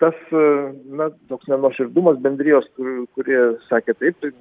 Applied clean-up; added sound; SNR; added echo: none; none; none; none.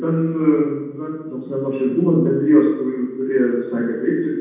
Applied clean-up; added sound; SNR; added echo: none; none; none; reverberation time 1.1 s.